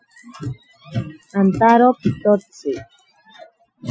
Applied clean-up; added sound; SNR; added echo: classical method Wiener filter.